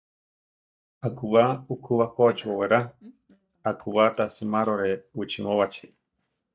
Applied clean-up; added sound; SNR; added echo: neural mask model DeepFilterNet 3.